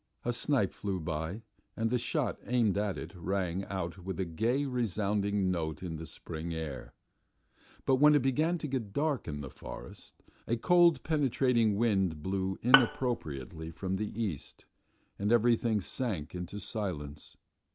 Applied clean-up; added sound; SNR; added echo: none; Bowed string instrument; 2 dB; none.